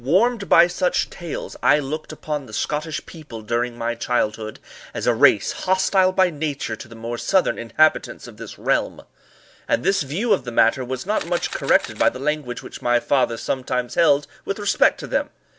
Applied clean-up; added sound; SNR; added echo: none; Camera; 15 dB; none.